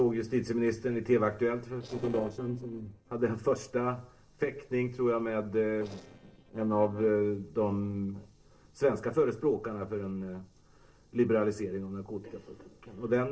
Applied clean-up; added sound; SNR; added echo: neural separator model SepFormer DNS4.